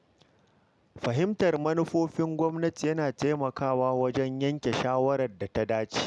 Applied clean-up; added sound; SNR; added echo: none; none; none; none.